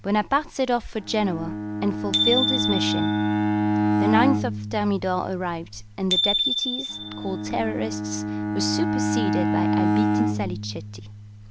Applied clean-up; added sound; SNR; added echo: none; Bowed string instrument + Bicycle bell; -2 dB; none.